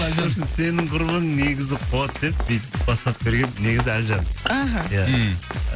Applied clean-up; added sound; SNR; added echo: none; Run; 13 dB; none.